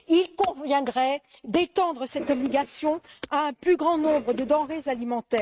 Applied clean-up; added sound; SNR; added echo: neural mask model RNNoise.